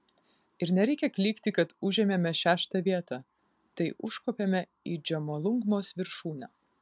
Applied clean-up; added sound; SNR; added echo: none; none; none; none.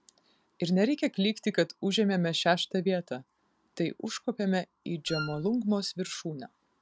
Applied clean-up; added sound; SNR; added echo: none; Wind instrument, woodwind instrument; 10 dB; none.